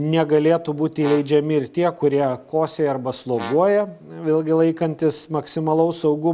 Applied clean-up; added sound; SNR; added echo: none; Brass instrument; 18 dB; none.